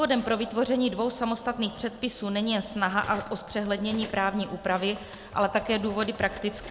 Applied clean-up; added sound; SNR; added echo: none; Cutlery, silverware; 20 dB; none.